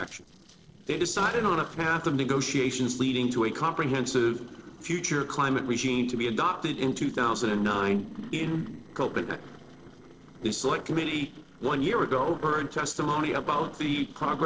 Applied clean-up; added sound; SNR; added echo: neural separator model SepFormer DNS4.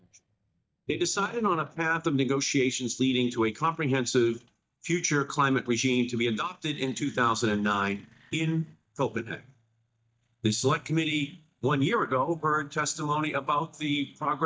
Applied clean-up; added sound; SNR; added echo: neural mask model DeepFilterNet 3.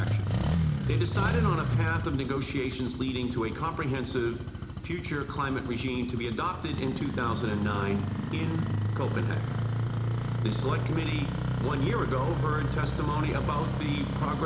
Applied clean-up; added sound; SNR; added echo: none; Engine starting; -2 dB; reverberation time 0.8 s.